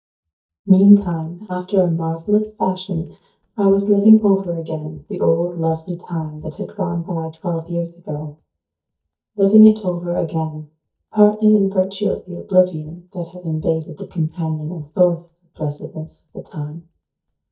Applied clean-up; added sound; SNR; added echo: neural mask model DeepFilterNet 3.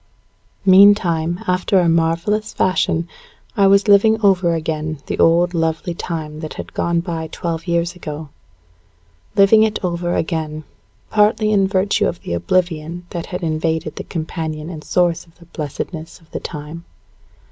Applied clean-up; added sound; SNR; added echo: none; none; none; none.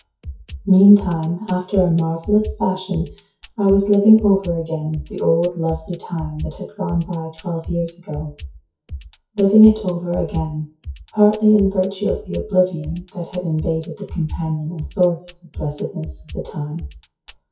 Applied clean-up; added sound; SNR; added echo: classical method WPE with log-MMSE.